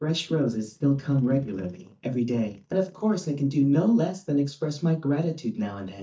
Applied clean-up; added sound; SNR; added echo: neural mask model DeepFilterNet 3.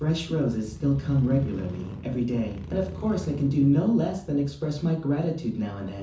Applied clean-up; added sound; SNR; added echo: none; Motorcycle / Crow; 13 dB; reverberation time 0.9 s.